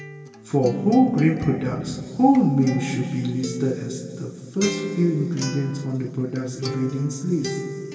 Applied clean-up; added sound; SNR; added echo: none; Acoustic guitar; 11 dB; reverberation time 2.5 s.